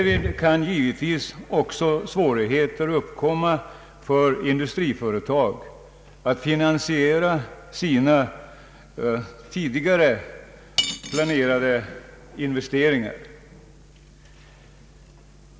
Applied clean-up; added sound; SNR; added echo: none; Cutlery, silverware / Dishes, pots, and pans; 5 dB; none.